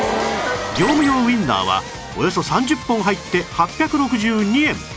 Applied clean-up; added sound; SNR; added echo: none; none; none; none.